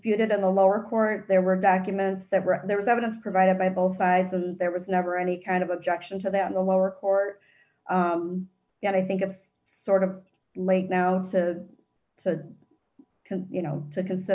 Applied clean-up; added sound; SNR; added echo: none; none; none; none.